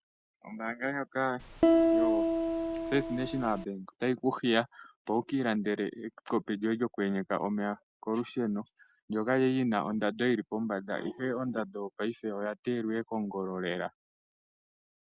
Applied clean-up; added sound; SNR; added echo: none; Piano; -5 dB; none.